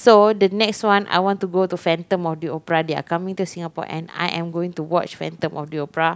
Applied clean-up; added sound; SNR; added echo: none; none; none; none.